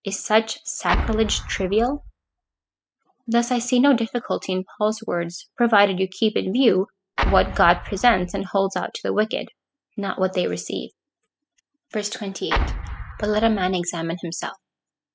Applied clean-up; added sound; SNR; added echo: classical method spectral subtraction.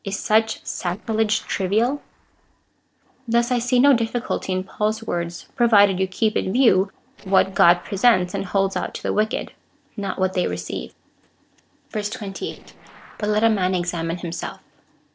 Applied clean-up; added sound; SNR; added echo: neural separator model SepFormer DNS4.